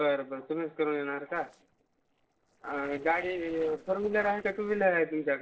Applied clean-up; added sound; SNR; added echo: neural separator model SepFormer DNS4.